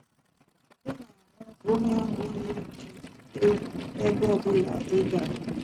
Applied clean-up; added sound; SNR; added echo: neural mask model RNNoise.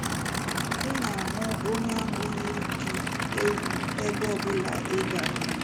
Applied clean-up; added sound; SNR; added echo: none; Idling / Aircraft; -3 dB; none.